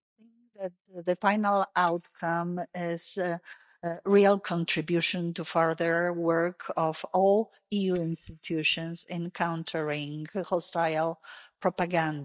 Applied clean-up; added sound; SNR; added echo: neural mask model DeepFilterNet 3.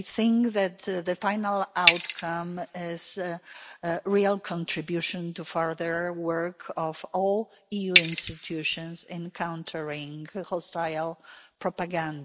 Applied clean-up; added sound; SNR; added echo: none; Bicycle bell; 2 dB; none.